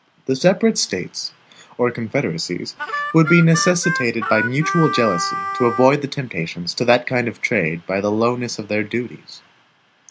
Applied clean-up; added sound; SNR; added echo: none; Harmonica; 5 dB; none.